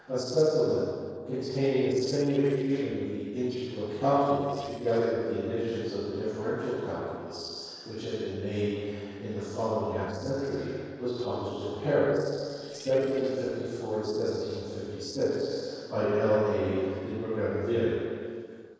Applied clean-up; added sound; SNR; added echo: neural separator model SepFormer DNS4.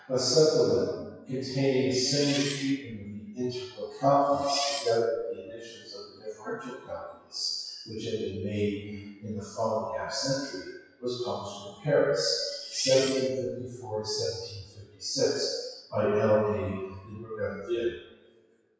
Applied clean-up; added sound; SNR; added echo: classical method WPE with log-MMSE.